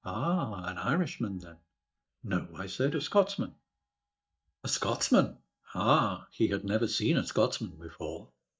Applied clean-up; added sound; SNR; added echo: neural mask model DeepFilterNet 3.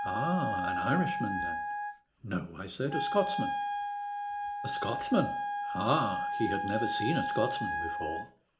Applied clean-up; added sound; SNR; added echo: none; Wind instrument, woodwind instrument; 1 dB; reverberation time 0.4 s.